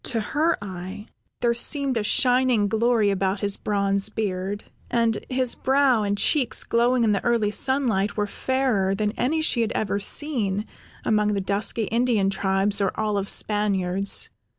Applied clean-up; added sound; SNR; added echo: none; none; none; none.